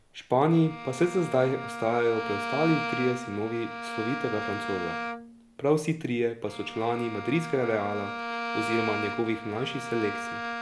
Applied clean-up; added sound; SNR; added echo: none; Bowed string instrument; 7 dB; none.